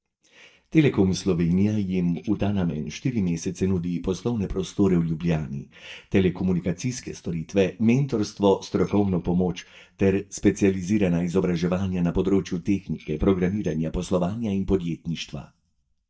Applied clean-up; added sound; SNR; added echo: neural mask model DeepFilterNet 3.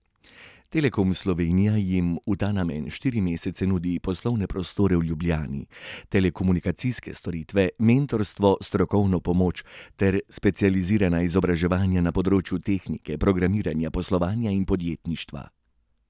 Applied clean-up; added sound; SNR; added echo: none; none; none; none.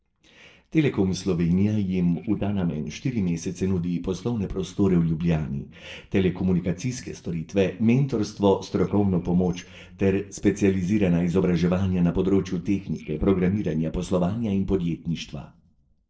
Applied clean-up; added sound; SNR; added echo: neural separator model SepFormer DNS4.